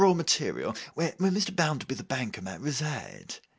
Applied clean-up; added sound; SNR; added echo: none; none; none; none.